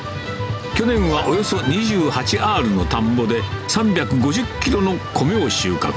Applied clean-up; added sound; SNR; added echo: none; none; none; none.